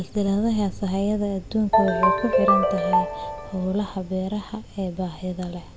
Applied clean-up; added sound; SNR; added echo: none; Ringtone; -3 dB; none.